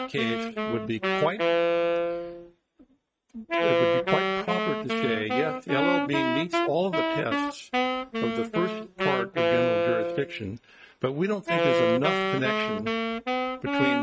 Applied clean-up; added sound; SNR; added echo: neural mask model RNNoise.